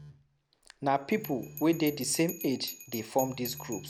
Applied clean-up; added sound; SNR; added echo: none; Telephone + Bell; 13 dB; none.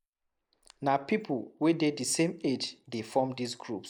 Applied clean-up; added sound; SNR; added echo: neural mask model Resemble Enhance denoiser.